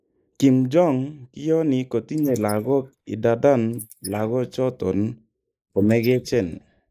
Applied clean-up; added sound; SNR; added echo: neural mask model Resemble Enhance denoiser.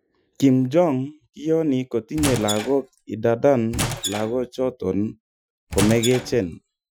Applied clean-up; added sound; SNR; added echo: classical method Wiener filter.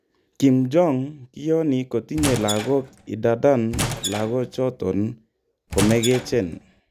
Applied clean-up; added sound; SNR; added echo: none; Squeak / Wood; 7 dB; none.